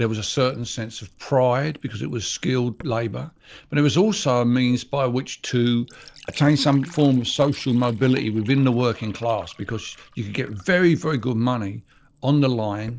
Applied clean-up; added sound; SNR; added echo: neural separator model SepFormer DNS4.